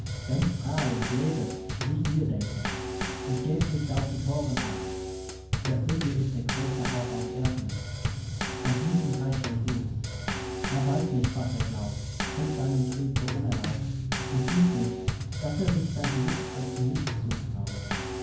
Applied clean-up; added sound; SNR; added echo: none; Bass drum / Snare drum / Drum kit; 1 dB; reverberation time 0.9 s.